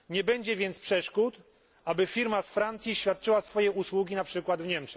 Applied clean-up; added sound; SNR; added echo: none; none; none; none.